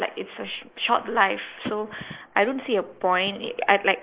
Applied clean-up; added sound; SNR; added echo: neural mask model Resemble Enhance denoiser.